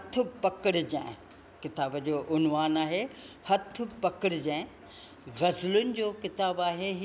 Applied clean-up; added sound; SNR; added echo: none; none; none; none.